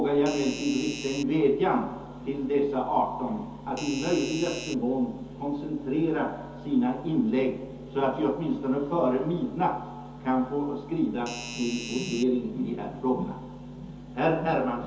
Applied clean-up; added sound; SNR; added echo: none; Doorbell; 11 dB; reverberation time 0.5 s.